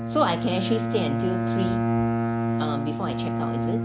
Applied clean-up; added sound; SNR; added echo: none; Bowed string instrument; -3 dB; none.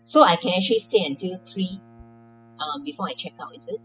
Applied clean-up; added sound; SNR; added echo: classical method spectral subtraction.